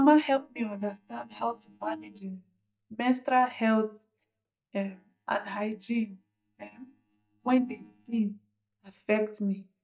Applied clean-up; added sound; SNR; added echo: neural mask model DeepFilterNet 3.